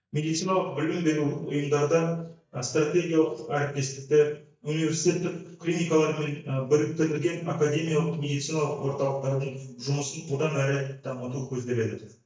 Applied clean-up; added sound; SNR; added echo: neural mask model DeepFilterNet 3.